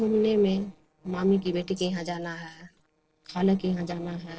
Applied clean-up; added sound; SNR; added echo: neural separator model SepFormer DNS4.